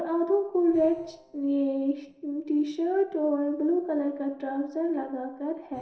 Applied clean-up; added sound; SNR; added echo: neural separator model SepFormer DNS4.